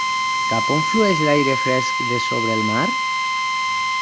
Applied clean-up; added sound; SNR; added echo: none; Drill; -2 dB; none.